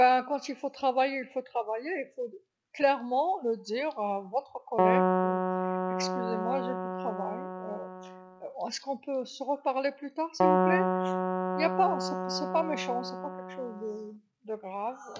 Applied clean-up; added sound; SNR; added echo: none; Keyboard (musical); -2 dB; none.